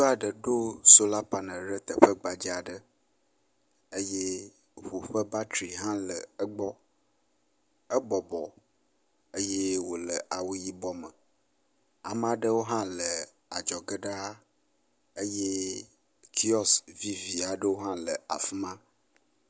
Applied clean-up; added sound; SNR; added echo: none; none; none; none.